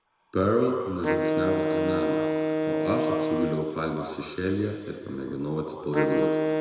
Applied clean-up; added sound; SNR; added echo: none; Wind instrument, woodwind instrument; -1 dB; reverberation time 2.3 s.